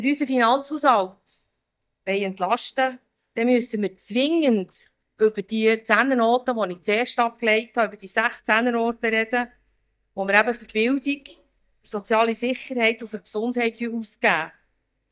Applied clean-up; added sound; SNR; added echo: neural mask model DeepFilterNet 3.